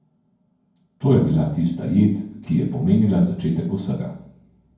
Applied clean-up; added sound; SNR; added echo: none; none; none; reverberation time 0.9 s.